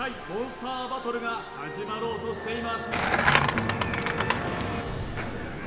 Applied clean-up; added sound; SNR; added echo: none; Skateboard; -5 dB; reverberation time 1.7 s.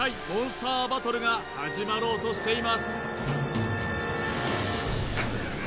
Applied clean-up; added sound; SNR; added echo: none; none; none; none.